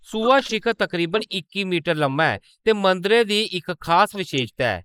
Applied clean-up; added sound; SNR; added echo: neural mask model Resemble Enhance denoiser.